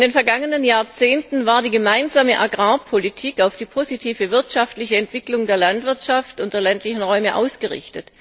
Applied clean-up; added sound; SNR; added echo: none; none; none; none.